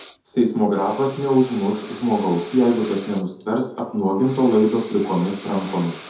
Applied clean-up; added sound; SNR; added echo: none; Breathing; 9 dB; reverberation time 0.5 s.